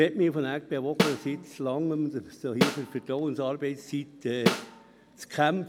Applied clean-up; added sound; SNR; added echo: none; Snare drum; 2 dB; none.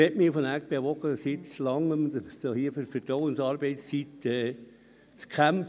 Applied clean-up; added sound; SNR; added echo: none; none; none; none.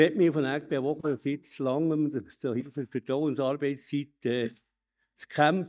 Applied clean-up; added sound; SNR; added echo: neural mask model DeepFilterNet 3.